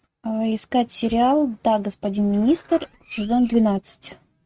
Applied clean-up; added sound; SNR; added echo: neural mask model RNNoise.